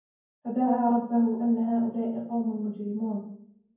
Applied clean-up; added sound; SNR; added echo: none; none; none; reverberation time 0.9 s.